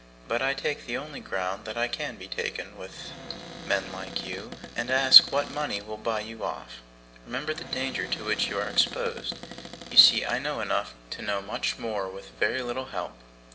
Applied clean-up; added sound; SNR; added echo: none; Cupboard open or close; 13 dB; reverberation time 1.0 s.